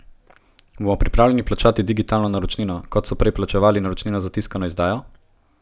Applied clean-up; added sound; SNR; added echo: none; none; none; none.